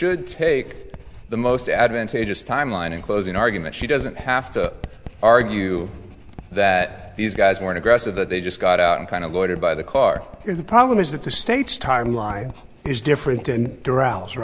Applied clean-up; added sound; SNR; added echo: none; Writing; 18 dB; none.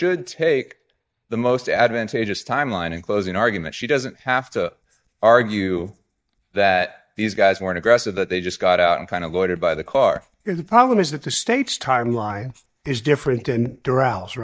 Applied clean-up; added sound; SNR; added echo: neural mask model DeepFilterNet 3.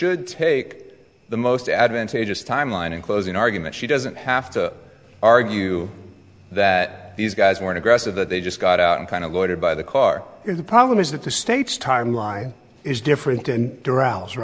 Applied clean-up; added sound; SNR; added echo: none; none; none; none.